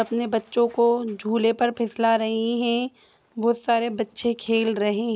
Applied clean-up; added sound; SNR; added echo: none; none; none; none.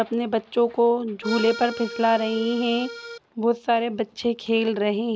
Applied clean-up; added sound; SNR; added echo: none; Accordion; 11 dB; none.